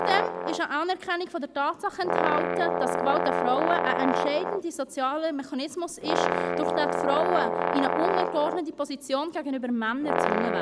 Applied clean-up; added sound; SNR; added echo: none; Brass instrument; 0 dB; none.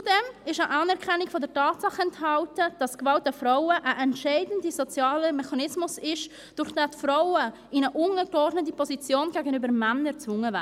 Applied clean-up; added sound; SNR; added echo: none; none; none; none.